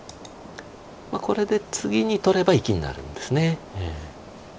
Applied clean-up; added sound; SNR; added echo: none; Subway, metro, underground; 19 dB; none.